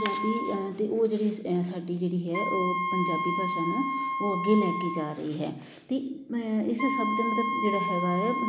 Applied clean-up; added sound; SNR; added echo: none; Wind instrument, woodwind instrument; 3 dB; none.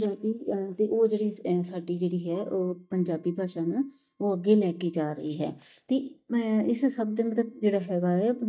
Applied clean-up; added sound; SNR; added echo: neural mask model DeepFilterNet 3.